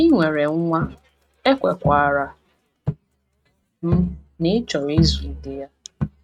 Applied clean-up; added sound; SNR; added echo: neural mask model RNNoise.